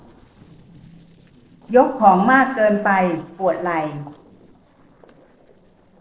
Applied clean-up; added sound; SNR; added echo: neural separator model SepFormer DNS4.